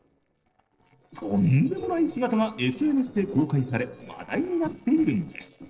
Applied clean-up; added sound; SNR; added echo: neural separator model SepFormer DNS4.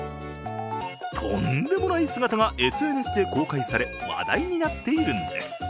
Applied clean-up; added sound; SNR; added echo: none; none; none; none.